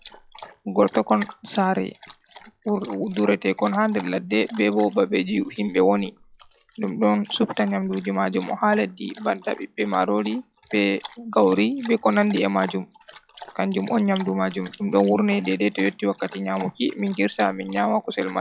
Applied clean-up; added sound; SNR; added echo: classical method log-MMSE.